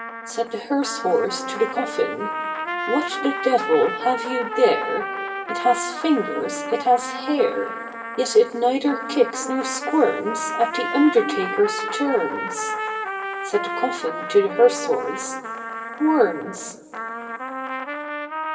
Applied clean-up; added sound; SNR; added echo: none; Trumpet; 6 dB; reverberation time 2.9 s.